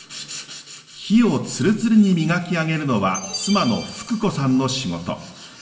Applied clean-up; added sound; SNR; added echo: none; none; none; reverberation time 1.1 s.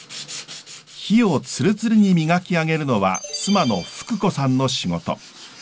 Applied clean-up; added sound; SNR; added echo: none; none; none; none.